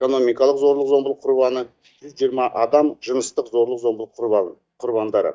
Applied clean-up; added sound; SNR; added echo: neural mask model DeepFilterNet 3.